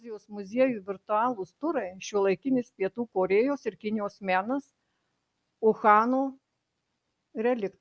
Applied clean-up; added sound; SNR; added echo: none; none; none; none.